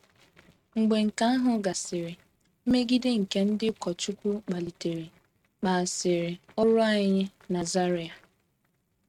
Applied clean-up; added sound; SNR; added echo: neural mask model RNNoise.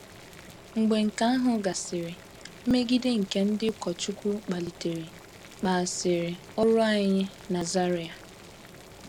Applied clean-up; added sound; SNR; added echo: none; Boiling; 19 dB; none.